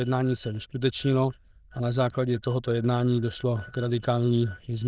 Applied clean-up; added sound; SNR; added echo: neural diffusion model UNIVERSE++.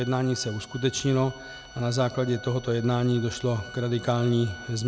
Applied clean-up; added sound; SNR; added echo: none; Organ; 18 dB; none.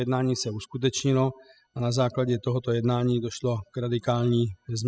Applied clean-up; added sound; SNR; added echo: classical method spectral subtraction.